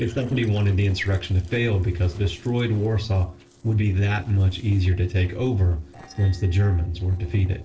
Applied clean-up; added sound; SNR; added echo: neural separator model SepFormer DNS4.